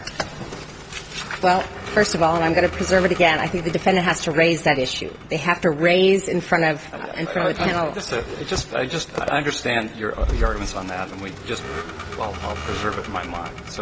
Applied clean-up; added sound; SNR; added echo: none; Vehicle; 13 dB; none.